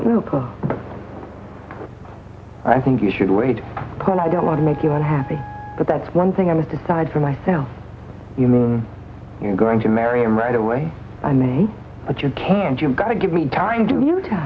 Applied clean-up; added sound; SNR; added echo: none; Wind instrument, woodwind instrument; 18 dB; none.